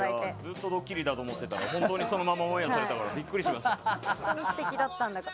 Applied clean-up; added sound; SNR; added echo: none; none; none; none.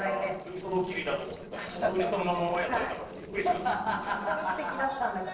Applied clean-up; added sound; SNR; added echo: neural separator model SepFormer DNS4.